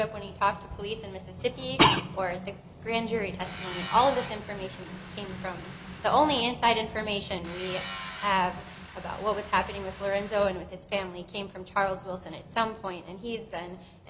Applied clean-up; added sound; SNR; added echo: none; Tools; 8 dB; none.